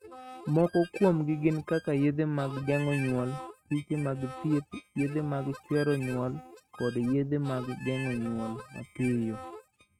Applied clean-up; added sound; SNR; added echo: neural mask model RNNoise.